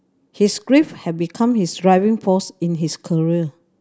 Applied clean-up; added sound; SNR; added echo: none; none; none; none.